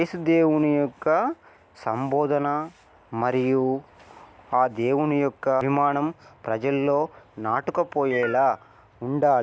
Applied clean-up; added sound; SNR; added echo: none; none; none; none.